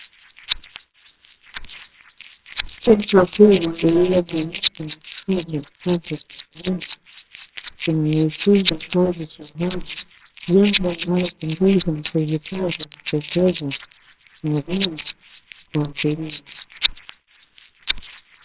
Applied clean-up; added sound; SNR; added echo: neural separator model SepFormer WHAMR!.